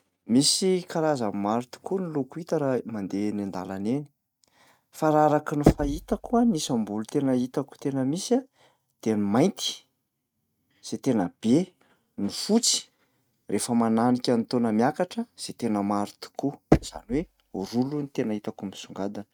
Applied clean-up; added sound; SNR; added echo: neural mask model RNNoise.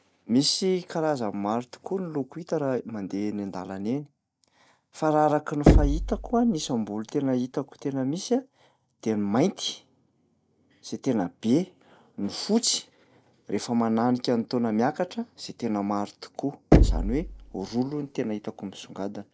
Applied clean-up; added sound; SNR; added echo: none; Knock; -3 dB; none.